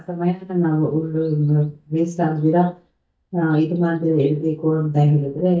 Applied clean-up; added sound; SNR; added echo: neural mask model DeepFilterNet 3.